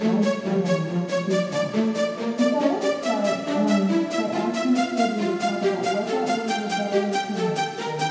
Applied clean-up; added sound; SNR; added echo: none; Musical instrument; -2 dB; reverberation time 0.9 s.